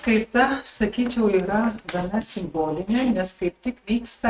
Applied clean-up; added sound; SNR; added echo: neural mask model RNNoise.